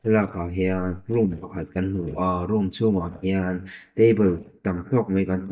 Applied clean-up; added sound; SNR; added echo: neural mask model DeepFilterNet 3.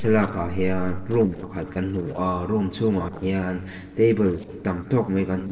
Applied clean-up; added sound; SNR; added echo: neural separator model SepFormer DNS4.